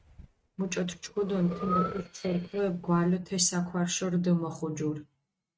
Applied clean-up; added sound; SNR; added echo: neural mask model RNNoise.